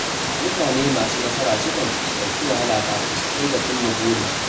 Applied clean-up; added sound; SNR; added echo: none; Water; -1 dB; reverberation time 0.3 s.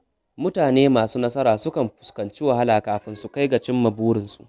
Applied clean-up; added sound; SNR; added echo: none; none; none; none.